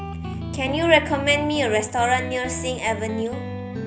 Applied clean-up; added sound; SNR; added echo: none; Guitar; 7 dB; none.